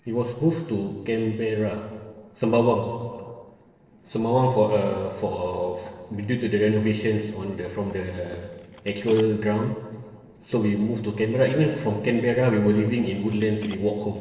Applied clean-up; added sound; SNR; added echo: neural separator model SepFormer DNS4.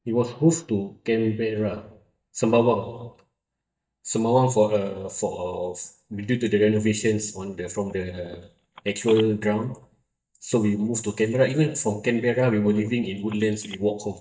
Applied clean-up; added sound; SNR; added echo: neural mask model DeepFilterNet 3.